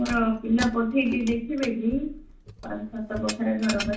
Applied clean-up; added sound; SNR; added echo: none; Keys jangling; 12 dB; reverberation time 0.3 s.